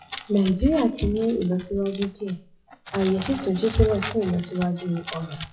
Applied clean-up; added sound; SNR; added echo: classical method WPE with log-MMSE.